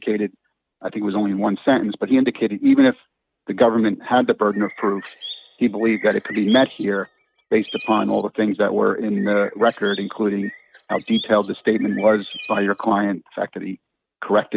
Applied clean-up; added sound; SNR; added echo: neural mask model RNNoise.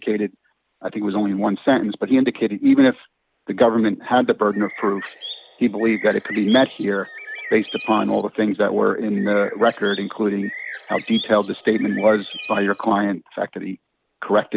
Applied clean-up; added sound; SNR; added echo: none; Bird; 14 dB; none.